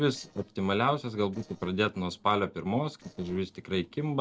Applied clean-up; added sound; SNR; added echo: neural separator model SepFormer DNS4.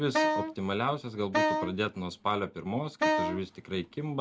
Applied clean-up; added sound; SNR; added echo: none; Wind instrument, woodwind instrument; -2 dB; none.